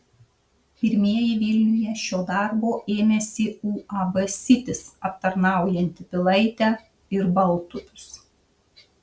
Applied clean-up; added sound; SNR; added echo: none; none; none; none.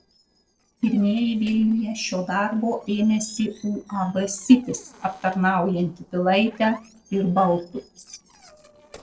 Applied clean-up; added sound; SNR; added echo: neural separator model SepFormer DNS4.